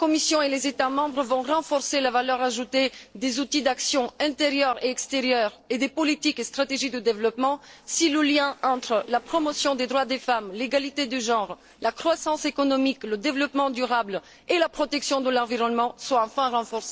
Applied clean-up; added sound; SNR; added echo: neural separator model SepFormer DNS4.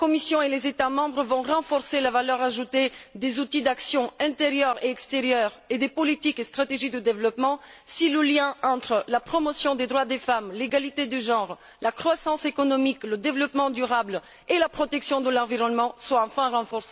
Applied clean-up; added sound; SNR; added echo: none; none; none; none.